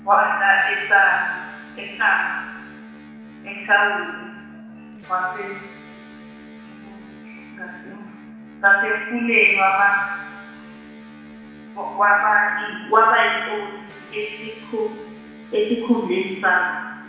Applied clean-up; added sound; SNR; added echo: none; Electric guitar; 19 dB; reverberation time 1.1 s.